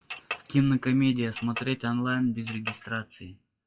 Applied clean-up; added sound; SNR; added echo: classical method WPE with log-MMSE.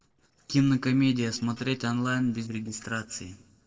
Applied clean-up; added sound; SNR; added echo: neural separator model SepFormer DNS4.